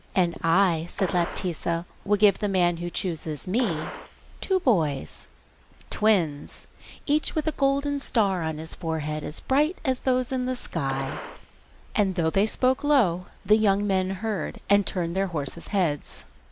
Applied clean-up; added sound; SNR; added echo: none; Gunshot, gunfire; 13 dB; none.